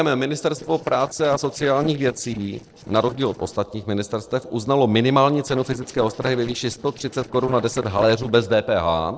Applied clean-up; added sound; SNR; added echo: neural separator model SepFormer DNS4.